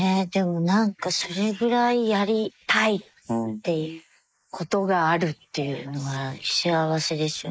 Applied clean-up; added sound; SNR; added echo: neural mask model Resemble Enhance denoiser.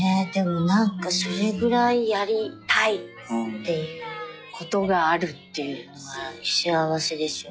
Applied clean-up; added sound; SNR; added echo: classical method log-MMSE.